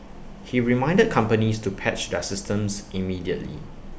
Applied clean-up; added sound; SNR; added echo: none; none; none; none.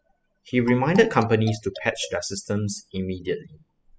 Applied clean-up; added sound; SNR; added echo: classical method spectral subtraction.